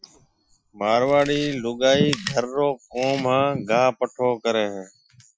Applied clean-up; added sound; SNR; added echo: classical method Wiener filter.